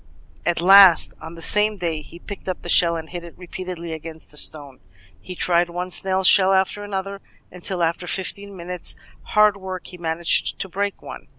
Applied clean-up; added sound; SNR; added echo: none; Wind; 16 dB; none.